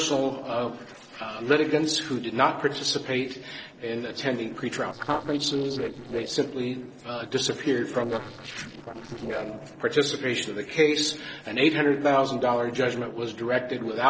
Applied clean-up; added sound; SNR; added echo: neural separator model SepFormer DNS4.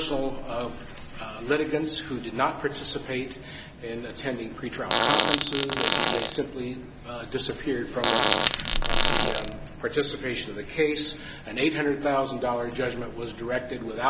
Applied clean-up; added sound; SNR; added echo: none; Fart; -4 dB; none.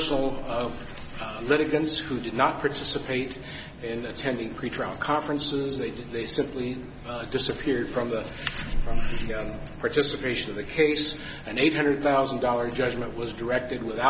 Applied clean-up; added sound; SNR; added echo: none; none; none; none.